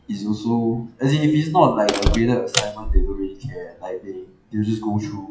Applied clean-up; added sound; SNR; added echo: classical method WPE with log-MMSE.